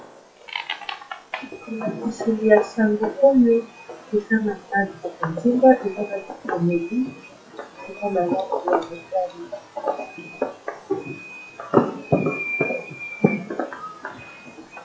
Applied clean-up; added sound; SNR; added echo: classical method WPE with log-MMSE.